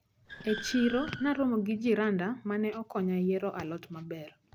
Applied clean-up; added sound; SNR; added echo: none; Car; 13 dB; none.